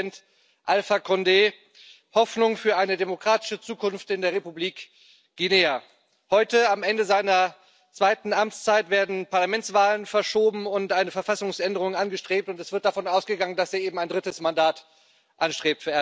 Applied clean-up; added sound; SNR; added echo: none; none; none; none.